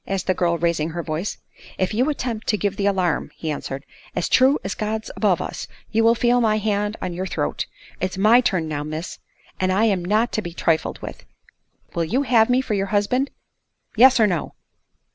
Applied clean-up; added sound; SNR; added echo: none; none; none; none.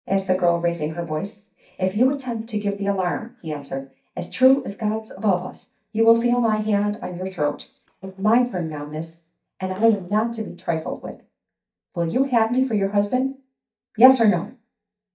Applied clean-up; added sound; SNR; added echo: neural mask model DeepFilterNet 3.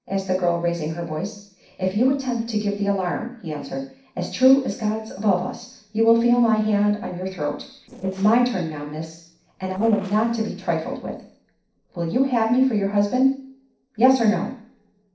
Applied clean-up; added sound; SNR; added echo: neural separator model SepFormer DNS4.